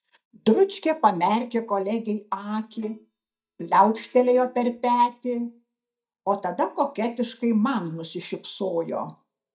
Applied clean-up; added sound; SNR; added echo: neural mask model DeepFilterNet 3.